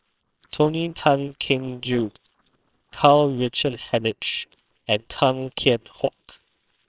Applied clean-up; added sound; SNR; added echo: neural separator model SepFormer WHAMR!.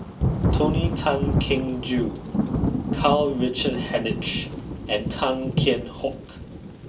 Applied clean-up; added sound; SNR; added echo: none; Thunder / Rain; -1 dB; reverberation time 0.2 s.